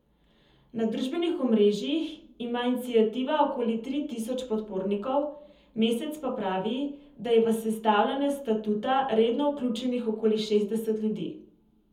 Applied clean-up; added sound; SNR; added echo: none; none; none; reverberation time 0.7 s.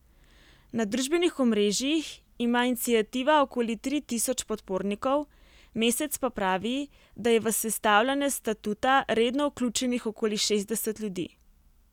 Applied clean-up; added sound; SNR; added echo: none; none; none; none.